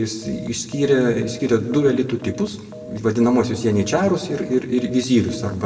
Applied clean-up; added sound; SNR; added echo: none; Telephone; 19 dB; reverberation time 1.3 s.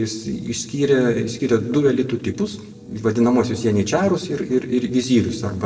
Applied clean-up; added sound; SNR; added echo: neural separator model SepFormer DNS4.